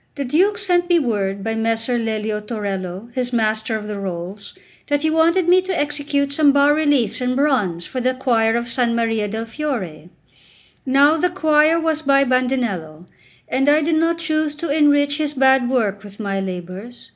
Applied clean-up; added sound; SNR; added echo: none; none; none; none.